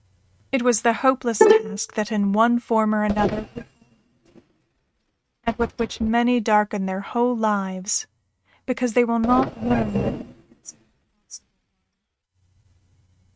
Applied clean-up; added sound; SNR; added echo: neural mask model RNNoise.